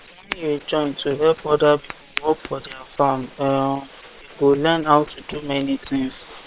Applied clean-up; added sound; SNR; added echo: neural separator model SepFormer WHAM!.